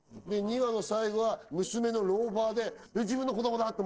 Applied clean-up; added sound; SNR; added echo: neural separator model SepFormer DNS4.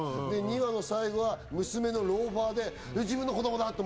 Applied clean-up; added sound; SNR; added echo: none; none; none; none.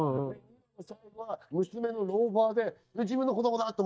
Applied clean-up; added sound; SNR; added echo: neural mask model DeepFilterNet 3.